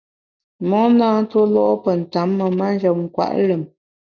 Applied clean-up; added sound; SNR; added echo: none; none; none; none.